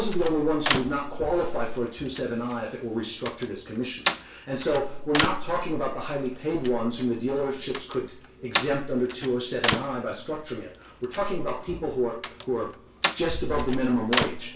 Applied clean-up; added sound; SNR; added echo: none; Slam; 3 dB; reverberation time 0.2 s.